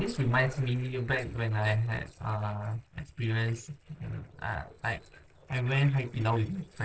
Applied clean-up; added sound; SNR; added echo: neural separator model SepFormer DNS4.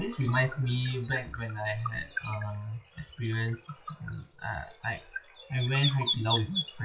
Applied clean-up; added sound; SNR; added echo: classical method WPE with log-MMSE.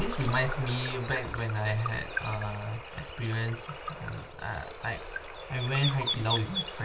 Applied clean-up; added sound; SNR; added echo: none; Water / Bird; 5 dB; reverberation time 0.2 s.